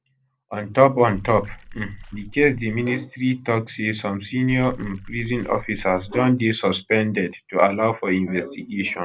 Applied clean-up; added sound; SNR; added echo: none; Water / Splash, splatter; 16 dB; none.